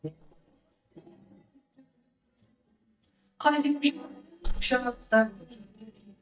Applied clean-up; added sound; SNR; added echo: neural mask model DeepFilterNet 3.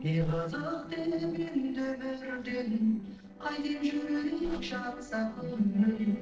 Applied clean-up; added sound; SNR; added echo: neural separator model SepFormer DNS4.